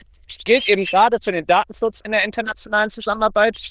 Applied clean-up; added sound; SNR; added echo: neural diffusion model UNIVERSE++.